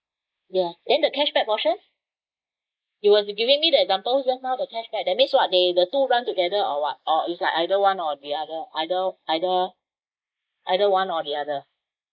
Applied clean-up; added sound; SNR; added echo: neural mask model Resemble Enhance denoiser.